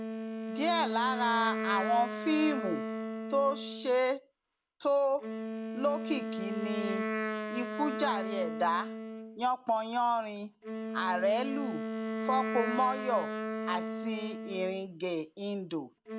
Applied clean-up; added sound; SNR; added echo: none; Wind instrument, woodwind instrument; 5 dB; none.